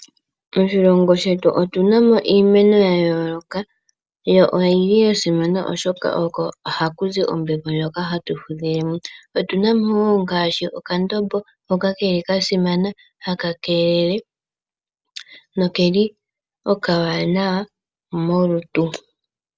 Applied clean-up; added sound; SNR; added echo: none; none; none; none.